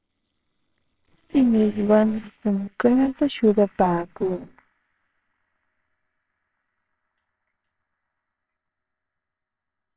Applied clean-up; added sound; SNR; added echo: neural separator model SepFormer WHAMR!.